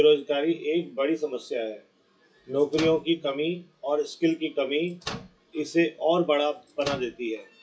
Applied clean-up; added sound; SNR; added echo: classical method WPE with log-MMSE.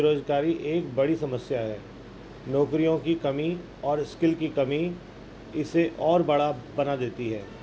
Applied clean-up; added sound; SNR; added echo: none; none; none; none.